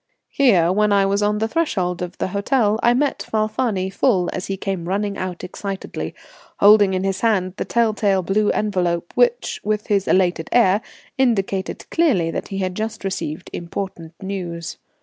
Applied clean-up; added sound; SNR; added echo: none; none; none; none.